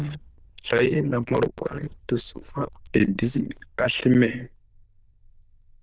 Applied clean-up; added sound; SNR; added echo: neural diffusion model UNIVERSE++.